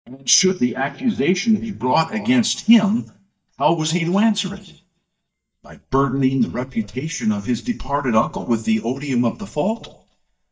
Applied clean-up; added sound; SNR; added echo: neural mask model DeepFilterNet 3.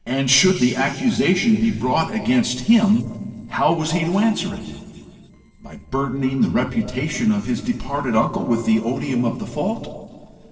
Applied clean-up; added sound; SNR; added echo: neural separator model SepFormer DNS4.